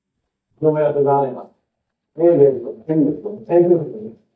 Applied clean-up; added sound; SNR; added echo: neural mask model DeepFilterNet 3.